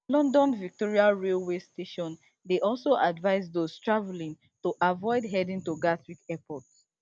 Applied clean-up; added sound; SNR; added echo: none; none; none; none.